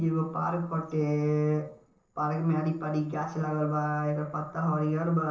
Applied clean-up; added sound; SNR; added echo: neural separator model SepFormer DNS4.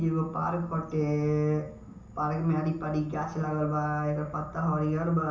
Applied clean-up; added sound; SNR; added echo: none; Insect / Frog; 19 dB; reverberation time 0.7 s.